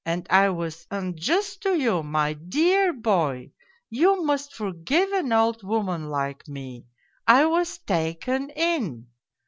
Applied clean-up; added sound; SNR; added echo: none; none; none; none.